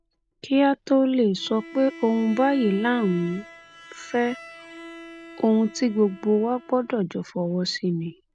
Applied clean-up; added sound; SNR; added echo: none; Bowed string instrument; 19 dB; none.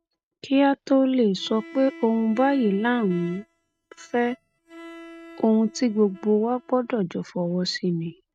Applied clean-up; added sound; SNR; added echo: neural mask model RNNoise.